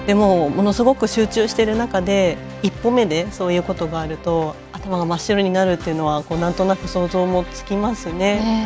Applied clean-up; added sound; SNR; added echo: none; none; none; none.